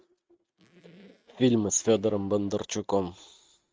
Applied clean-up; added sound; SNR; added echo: neural mask model RNNoise.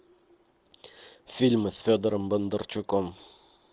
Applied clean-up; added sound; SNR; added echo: none; none; none; none.